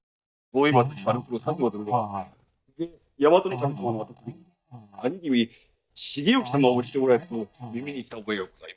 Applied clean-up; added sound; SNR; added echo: neural mask model DeepFilterNet 3.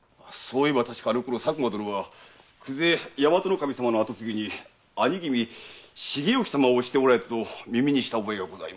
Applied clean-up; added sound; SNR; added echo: none; none; none; none.